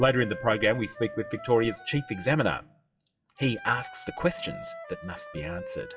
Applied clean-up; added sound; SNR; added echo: classical method WPE with log-MMSE.